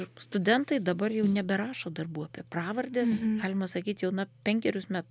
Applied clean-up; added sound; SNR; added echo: none; Snare drum; 14 dB; none.